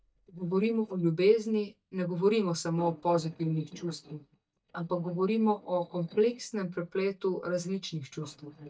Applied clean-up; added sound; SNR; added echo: neural mask model DeepFilterNet 3.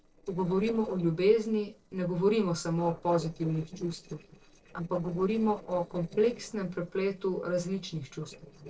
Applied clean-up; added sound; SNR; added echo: neural separator model SepFormer DNS4.